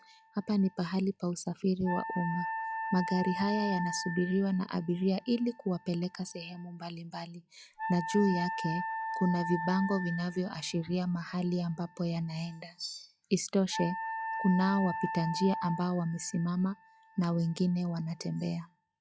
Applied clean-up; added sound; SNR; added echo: classical method log-MMSE.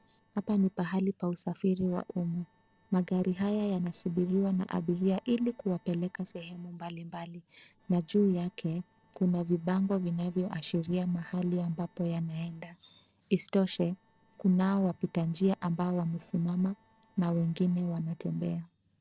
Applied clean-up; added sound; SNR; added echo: neural separator model SepFormer DNS4.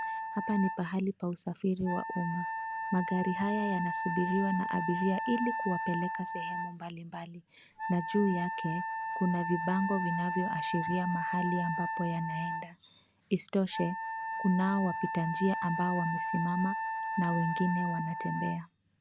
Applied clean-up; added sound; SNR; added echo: none; Wind instrument, woodwind instrument; 3 dB; none.